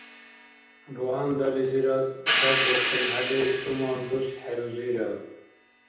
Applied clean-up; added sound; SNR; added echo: none; Hi-hat; 3 dB; reverberation time 0.8 s.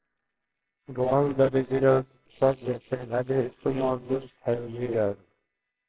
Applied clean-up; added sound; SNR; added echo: neural separator model SepFormer WHAMR!.